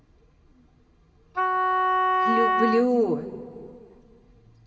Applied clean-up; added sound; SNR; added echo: none; Wind instrument, woodwind instrument; -5 dB; reverberation time 2.4 s.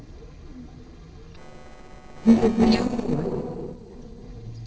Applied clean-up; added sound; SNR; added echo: neural separator model SepFormer DNS4.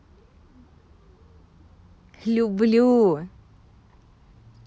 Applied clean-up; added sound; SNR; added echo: none; none; none; none.